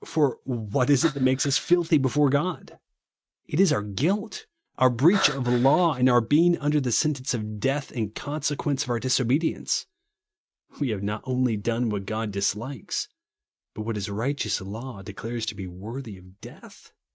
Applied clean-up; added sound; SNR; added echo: neural mask model RNNoise.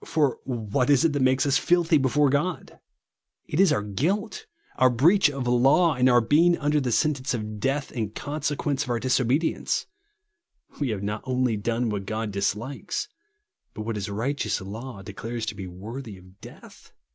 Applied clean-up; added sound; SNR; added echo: none; none; none; none.